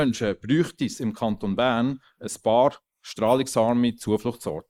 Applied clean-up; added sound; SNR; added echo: neural mask model Resemble Enhance denoiser.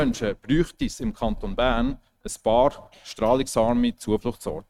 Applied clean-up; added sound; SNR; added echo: neural mask model RNNoise.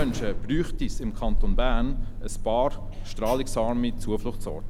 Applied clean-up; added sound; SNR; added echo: none; Alarm; -3 dB; none.